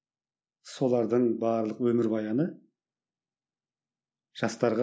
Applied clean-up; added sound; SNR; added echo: none; none; none; none.